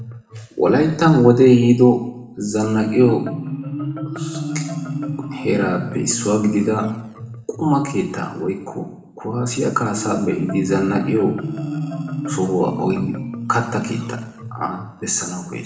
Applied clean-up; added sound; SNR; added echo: none; Marimba, xylophone; 9 dB; reverberation time 0.8 s.